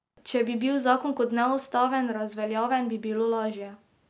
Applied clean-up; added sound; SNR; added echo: none; none; none; none.